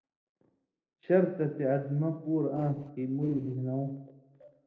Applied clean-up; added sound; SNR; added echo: neural separator model SepFormer DNS4.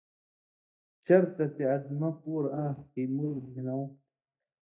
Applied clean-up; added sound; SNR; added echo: neural mask model DeepFilterNet 3.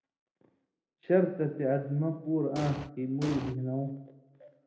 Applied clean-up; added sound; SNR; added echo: none; Explosion; 8 dB; reverberation time 0.9 s.